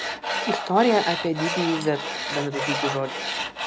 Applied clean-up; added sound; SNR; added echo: none; Tools; 3 dB; none.